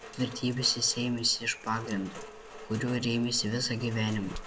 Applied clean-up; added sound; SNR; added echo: none; Rain; 14 dB; none.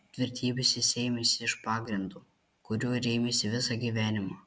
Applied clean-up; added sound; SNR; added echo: none; none; none; none.